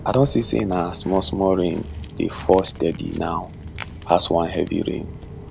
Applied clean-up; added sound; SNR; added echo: none; Walk, footsteps; 13 dB; none.